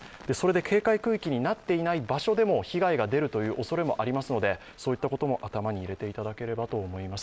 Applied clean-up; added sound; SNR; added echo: none; none; none; none.